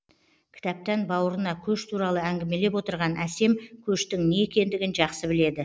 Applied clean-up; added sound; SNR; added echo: none; none; none; none.